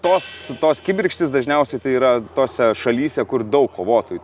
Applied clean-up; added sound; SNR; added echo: none; Hi-hat; 20 dB; none.